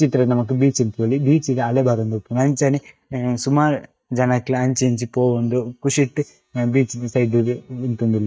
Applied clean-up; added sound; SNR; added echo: neural mask model DeepFilterNet 3.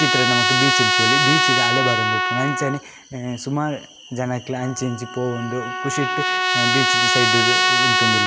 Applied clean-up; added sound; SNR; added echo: none; Trumpet; -5 dB; none.